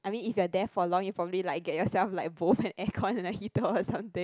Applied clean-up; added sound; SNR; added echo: none; none; none; none.